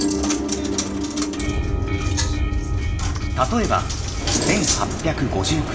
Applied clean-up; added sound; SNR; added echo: none; Coin (dropping); 8 dB; reverberation time 0.8 s.